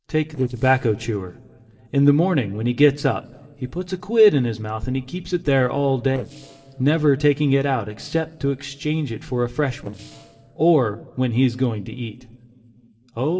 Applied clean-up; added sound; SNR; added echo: neural separator model SepFormer DNS4.